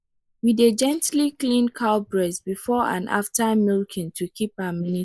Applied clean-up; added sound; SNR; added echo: neural mask model Resemble Enhance denoiser.